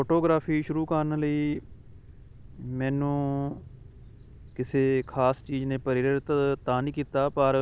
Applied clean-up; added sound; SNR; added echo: none; Cricket; 18 dB; none.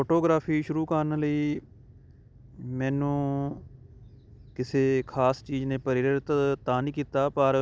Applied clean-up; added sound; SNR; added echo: none; none; none; none.